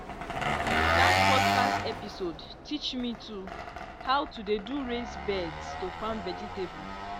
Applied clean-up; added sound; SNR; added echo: none; Engine; -4 dB; none.